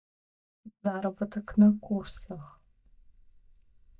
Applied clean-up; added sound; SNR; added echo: neural mask model DeepFilterNet 3.